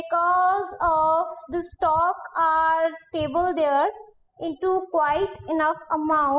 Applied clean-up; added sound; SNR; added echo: classical method spectral subtraction.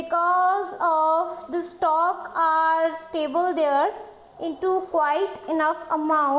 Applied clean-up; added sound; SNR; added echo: none; none; none; none.